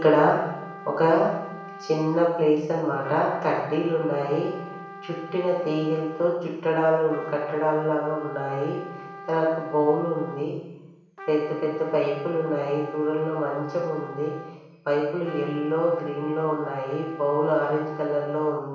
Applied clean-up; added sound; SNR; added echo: none; Trumpet; 16 dB; reverberation time 0.9 s.